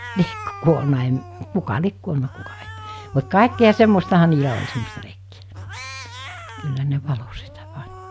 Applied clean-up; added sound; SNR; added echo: none; Cat; 17 dB; none.